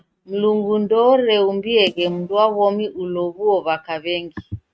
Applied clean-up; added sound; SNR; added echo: neural mask model RNNoise.